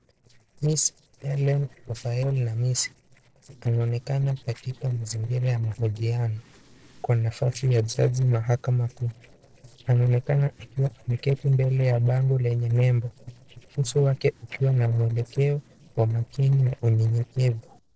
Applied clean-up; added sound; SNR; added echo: neural separator model SepFormer DNS4.